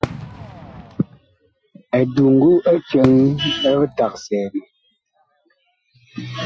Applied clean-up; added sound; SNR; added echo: classical method Wiener filter.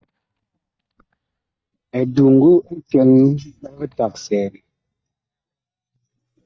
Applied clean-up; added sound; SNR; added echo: neural mask model DeepFilterNet 3.